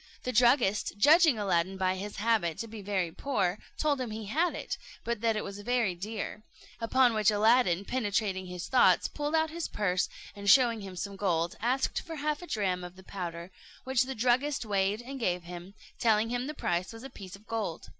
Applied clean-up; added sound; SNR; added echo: none; none; none; none.